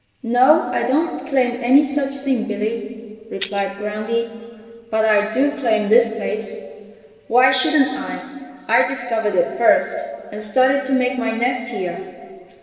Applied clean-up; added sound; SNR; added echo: neural separator model SepFormer DNS4.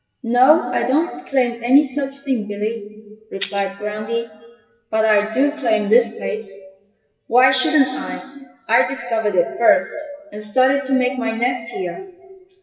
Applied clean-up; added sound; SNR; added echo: classical method WPE with log-MMSE.